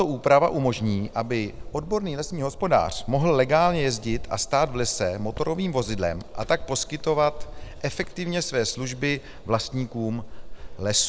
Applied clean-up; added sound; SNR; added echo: none; Cricket; 11 dB; none.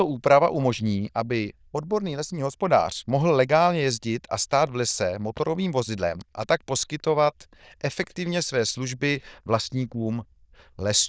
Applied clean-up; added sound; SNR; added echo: neural diffusion model UNIVERSE++.